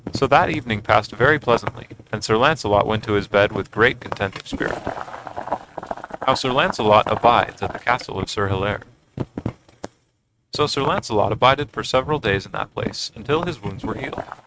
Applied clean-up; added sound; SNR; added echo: neural mask model RNNoise.